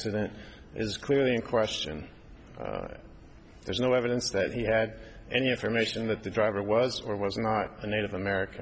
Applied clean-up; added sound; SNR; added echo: none; none; none; none.